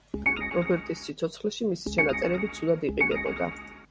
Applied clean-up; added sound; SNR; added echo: none; Organ; 2 dB; none.